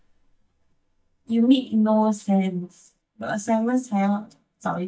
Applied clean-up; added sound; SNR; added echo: neural mask model DeepFilterNet 3.